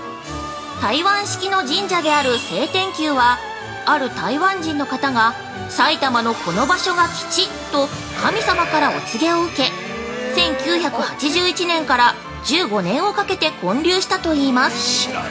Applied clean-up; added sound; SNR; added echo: none; Zipper (clothing); 19 dB; none.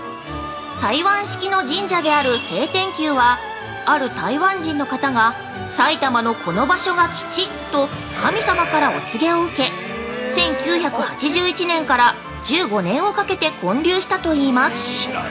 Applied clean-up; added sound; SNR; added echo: none; none; none; none.